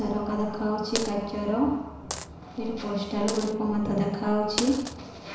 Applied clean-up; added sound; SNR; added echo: none; Coin (dropping); 11 dB; reverberation time 1.0 s.